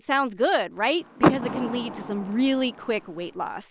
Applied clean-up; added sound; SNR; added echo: none; Door / Car; 3 dB; none.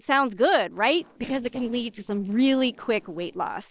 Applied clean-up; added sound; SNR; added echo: neural separator model SepFormer DNS4.